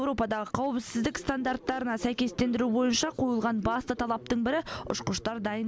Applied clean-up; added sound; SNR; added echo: none; none; none; none.